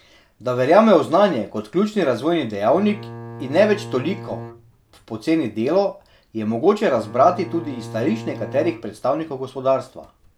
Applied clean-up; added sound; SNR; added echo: none; Bowed string instrument; 15 dB; none.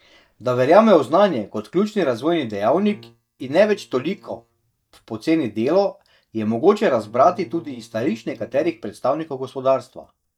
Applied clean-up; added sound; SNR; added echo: neural mask model DeepFilterNet 3.